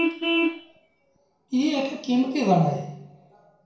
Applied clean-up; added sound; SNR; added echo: none; Vehicle horn, car horn, honking; 5 dB; reverberation time 0.6 s.